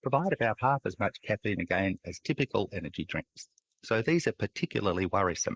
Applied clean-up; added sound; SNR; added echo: neural mask model Resemble Enhance denoiser.